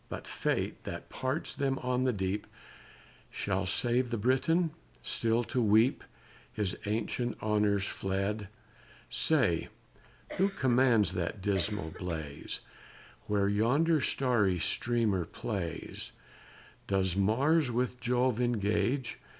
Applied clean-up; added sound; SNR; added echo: none; Cough; 14 dB; none.